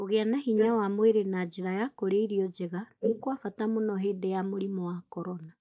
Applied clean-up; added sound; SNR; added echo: neural mask model Resemble Enhance denoiser.